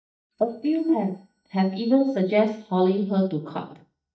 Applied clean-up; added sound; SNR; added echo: neural mask model DeepFilterNet 3.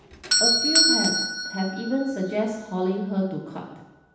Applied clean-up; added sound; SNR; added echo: none; Doorbell; -2 dB; reverberation time 0.9 s.